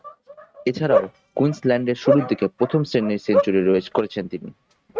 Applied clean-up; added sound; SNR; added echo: neural mask model RNNoise.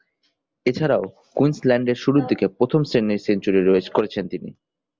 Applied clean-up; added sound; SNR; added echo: none; none; none; none.